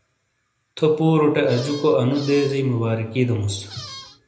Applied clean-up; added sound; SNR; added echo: none; Squeak; 17 dB; reverberation time 0.8 s.